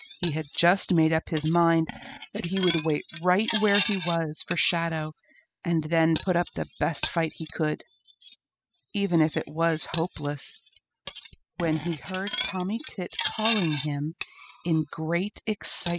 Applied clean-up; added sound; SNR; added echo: classical method spectral subtraction.